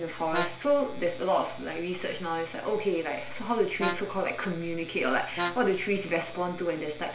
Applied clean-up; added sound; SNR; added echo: none; Brass instrument; 9 dB; reverberation time 0.4 s.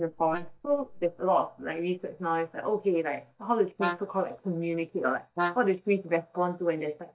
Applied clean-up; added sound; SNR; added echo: neural mask model DeepFilterNet 3.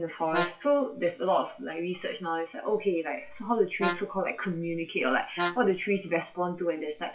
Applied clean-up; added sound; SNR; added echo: classical method WPE with log-MMSE.